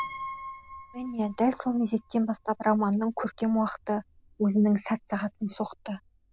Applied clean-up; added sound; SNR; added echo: none; Piano; 17 dB; none.